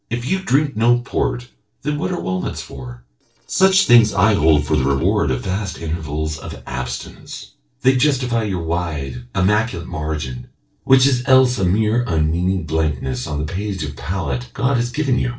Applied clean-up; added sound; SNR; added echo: neural separator model SepFormer DNS4.